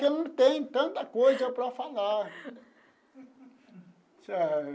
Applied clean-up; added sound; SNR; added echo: none; none; none; none.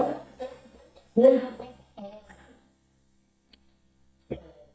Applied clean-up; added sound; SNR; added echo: neural mask model DeepFilterNet 3.